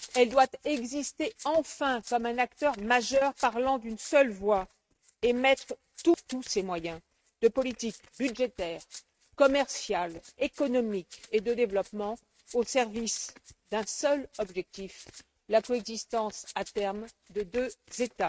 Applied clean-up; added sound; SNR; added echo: neural mask model RNNoise.